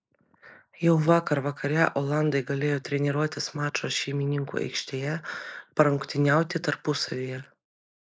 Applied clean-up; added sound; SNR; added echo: neural mask model Resemble Enhance denoiser.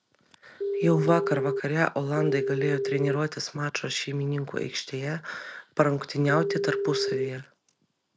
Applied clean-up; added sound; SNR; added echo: none; Telephone; 0 dB; none.